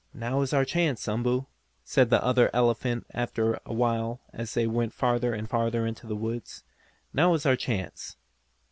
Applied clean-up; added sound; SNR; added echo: none; none; none; none.